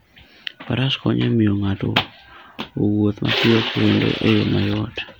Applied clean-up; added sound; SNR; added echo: none; none; none; none.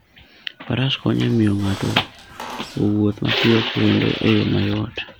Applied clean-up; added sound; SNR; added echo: none; Squeak; 18 dB; none.